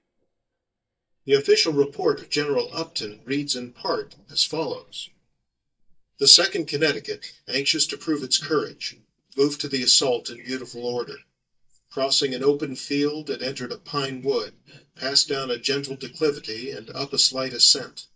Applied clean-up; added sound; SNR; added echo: neural mask model DeepFilterNet 3.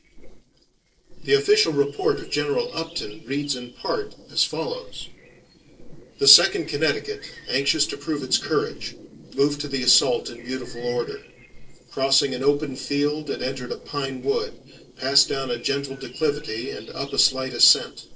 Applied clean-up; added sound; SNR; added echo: neural separator model SepFormer DNS4.